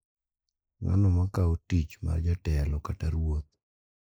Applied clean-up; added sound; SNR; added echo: neural mask model Resemble Enhance denoiser.